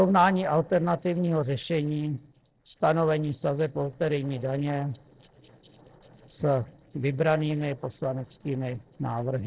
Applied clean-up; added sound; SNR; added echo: neural separator model SepFormer DNS4.